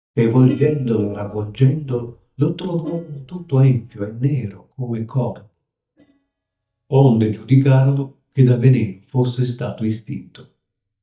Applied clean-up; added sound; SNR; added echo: neural mask model DeepFilterNet 3.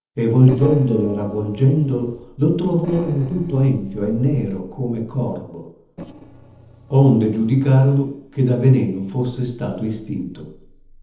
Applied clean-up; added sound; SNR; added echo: neural separator model SepFormer DNS4.